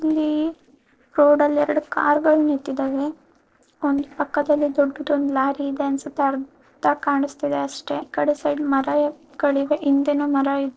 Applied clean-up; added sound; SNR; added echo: neural separator model SepFormer DNS4.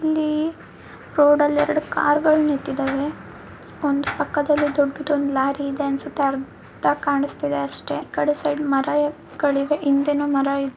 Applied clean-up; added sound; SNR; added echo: none; none; none; none.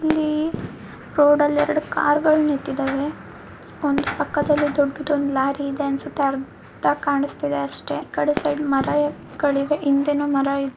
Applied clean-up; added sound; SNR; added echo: none; Fireworks; 14 dB; none.